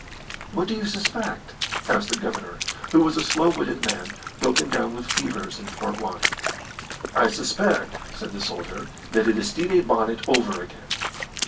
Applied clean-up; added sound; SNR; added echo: none; Water / Splash, splatter; 6 dB; reverberation time 0.2 s.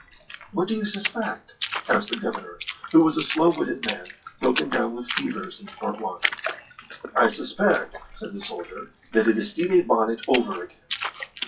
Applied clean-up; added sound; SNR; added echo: classical method WPE with log-MMSE.